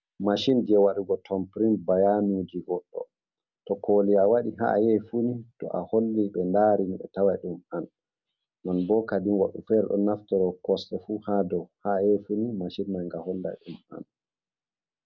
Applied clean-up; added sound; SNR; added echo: none; none; none; none.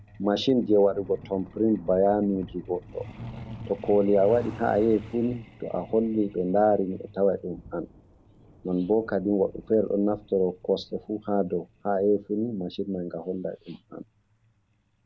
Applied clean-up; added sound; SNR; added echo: none; Thunder / Rain + Truck; 19 dB; none.